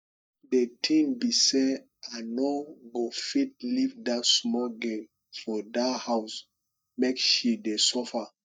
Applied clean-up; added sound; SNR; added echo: neural mask model DeepFilterNet 3.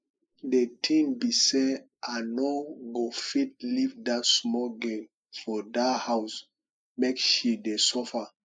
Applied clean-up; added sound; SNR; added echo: neural mask model Resemble Enhance denoiser.